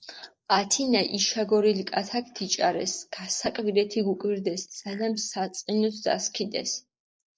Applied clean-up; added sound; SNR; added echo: neural mask model Resemble Enhance denoiser.